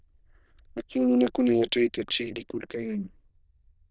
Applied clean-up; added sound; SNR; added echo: neural diffusion model UNIVERSE++.